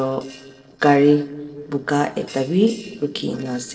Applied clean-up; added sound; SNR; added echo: neural separator model SepFormer DNS4.